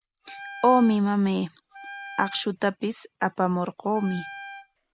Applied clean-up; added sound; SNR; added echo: none; Wind instrument, woodwind instrument; 16 dB; none.